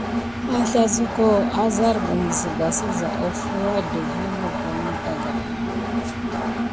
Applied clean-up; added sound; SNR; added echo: none; Engine; 1 dB; none.